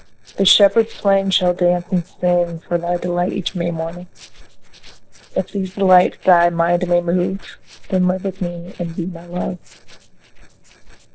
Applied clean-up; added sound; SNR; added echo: neural separator model SepFormer DNS4.